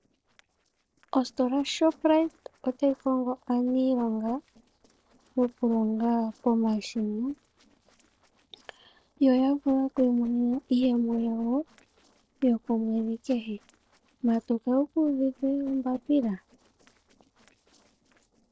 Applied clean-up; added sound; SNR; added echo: neural separator model SepFormer DNS4.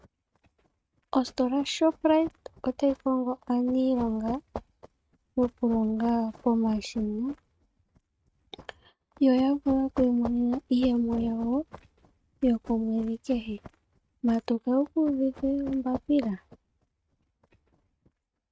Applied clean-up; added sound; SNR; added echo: neural mask model RNNoise.